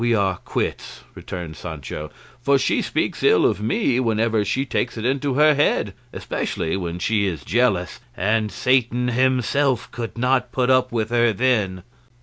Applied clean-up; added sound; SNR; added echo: none; none; none; none.